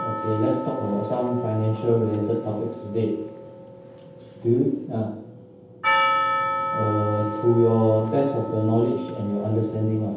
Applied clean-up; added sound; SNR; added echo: none; Percussion; 6 dB; reverberation time 0.9 s.